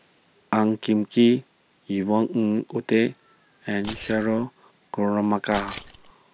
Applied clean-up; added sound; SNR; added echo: none; Keys jangling; 6 dB; none.